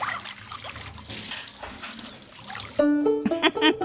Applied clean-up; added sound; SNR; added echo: none; none; none; none.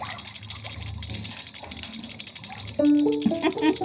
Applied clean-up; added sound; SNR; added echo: none; Rattle; 14 dB; reverberation time 0.4 s.